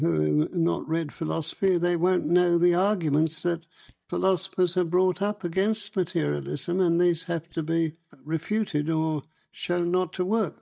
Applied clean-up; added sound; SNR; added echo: neural mask model DeepFilterNet 3.